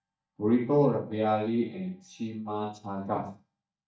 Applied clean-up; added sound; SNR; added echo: neural mask model DeepFilterNet 3.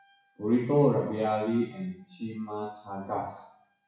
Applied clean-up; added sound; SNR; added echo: classical method WPE with log-MMSE.